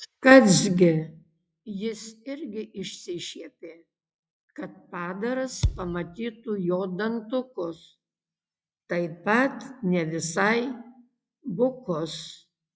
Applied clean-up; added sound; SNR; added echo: classical method log-MMSE.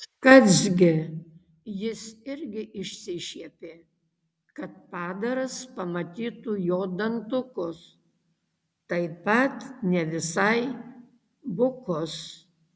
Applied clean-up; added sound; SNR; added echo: none; none; none; none.